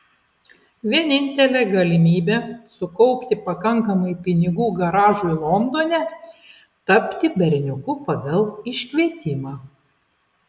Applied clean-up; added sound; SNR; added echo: none; none; none; none.